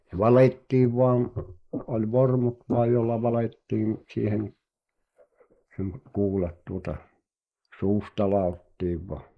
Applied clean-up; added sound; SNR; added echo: neural mask model Resemble Enhance denoiser.